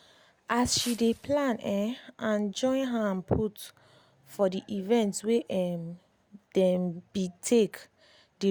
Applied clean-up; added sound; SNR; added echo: none; Wind; 17 dB; none.